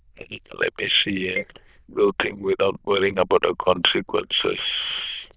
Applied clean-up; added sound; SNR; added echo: neural diffusion model UNIVERSE++.